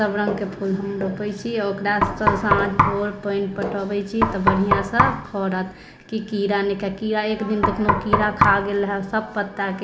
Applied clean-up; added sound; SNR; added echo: none; Knock; 0 dB; none.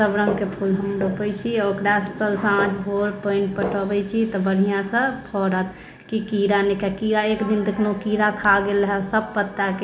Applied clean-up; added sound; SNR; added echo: none; none; none; none.